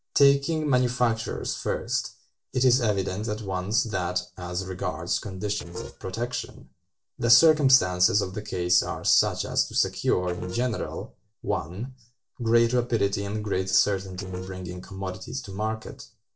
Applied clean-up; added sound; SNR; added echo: neural separator model SepFormer DNS4.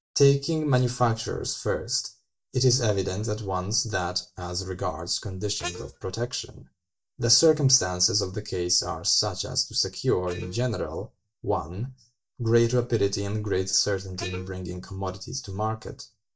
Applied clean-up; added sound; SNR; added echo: neural mask model DeepFilterNet 3.